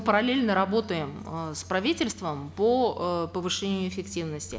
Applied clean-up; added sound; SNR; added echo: none; none; none; none.